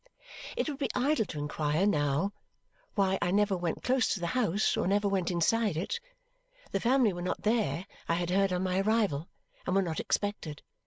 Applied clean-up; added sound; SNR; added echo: none; none; none; none.